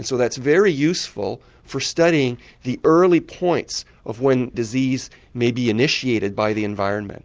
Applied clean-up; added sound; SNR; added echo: none; none; none; none.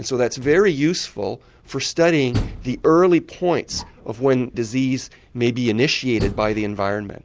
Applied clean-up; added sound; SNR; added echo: none; Door; 14 dB; none.